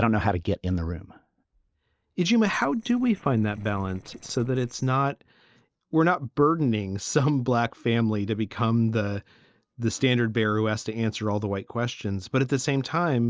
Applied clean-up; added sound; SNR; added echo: neural separator model SepFormer DNS4.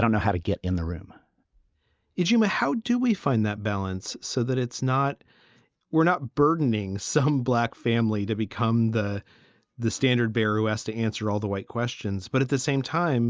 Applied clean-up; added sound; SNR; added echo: none; none; none; none.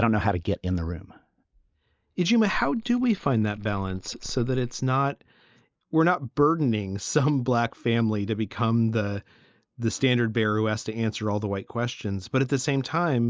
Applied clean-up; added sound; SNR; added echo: neural mask model Resemble Enhance denoiser.